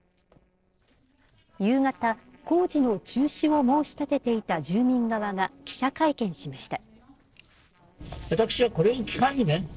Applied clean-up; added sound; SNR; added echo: neural separator model SepFormer DNS4.